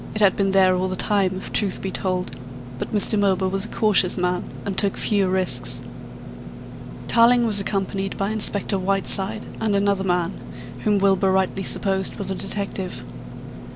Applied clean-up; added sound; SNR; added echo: none; Engine / Mechanisms; 11 dB; none.